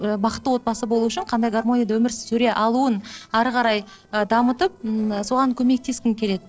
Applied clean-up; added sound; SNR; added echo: neural separator model SepFormer DNS4.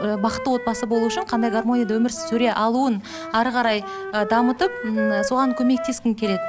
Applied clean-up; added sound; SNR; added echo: none; Wind instrument, woodwind instrument; 9 dB; none.